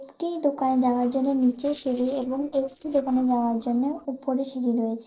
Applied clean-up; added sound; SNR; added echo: neural separator model SepFormer DNS4.